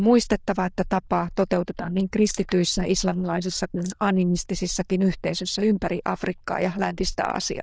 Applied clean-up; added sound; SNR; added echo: neural diffusion model UNIVERSE++.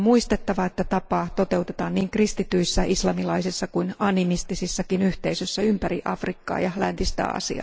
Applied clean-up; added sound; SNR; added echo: none; none; none; none.